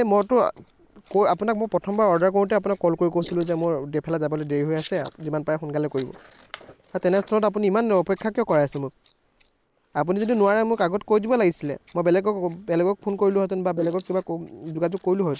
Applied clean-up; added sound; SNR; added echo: neural mask model Resemble Enhance denoiser.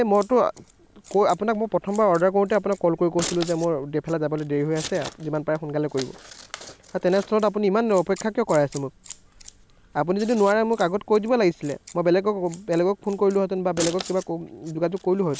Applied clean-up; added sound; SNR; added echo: none; Scissors; 18 dB; none.